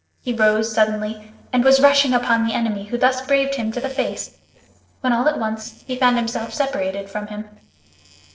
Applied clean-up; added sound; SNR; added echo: neural separator model SepFormer DNS4.